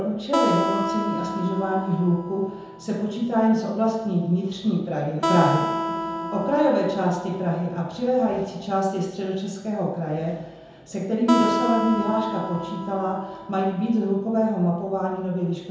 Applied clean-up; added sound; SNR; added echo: none; Acoustic guitar; 5 dB; reverberation time 0.9 s.